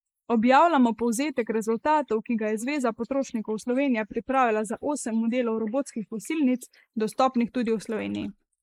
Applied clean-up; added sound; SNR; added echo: neural mask model Resemble Enhance denoiser.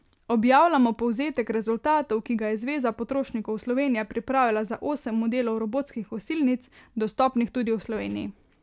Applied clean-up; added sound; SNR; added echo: none; none; none; none.